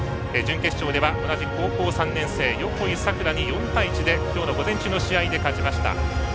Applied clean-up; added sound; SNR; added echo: none; none; none; none.